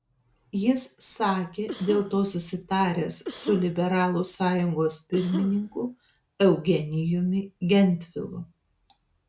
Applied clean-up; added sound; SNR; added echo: none; Cough; 14 dB; none.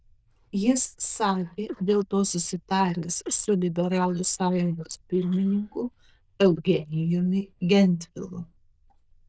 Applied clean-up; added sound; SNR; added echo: neural diffusion model UNIVERSE++.